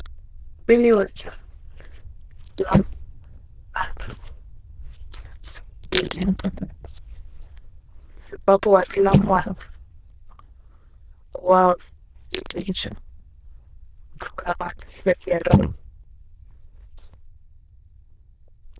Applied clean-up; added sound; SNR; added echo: neural diffusion model UNIVERSE++.